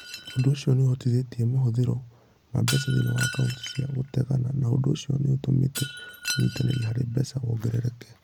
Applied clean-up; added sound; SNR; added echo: none; Shatter; 14 dB; none.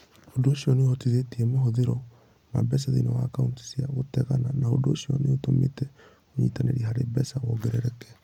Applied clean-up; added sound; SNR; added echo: none; none; none; none.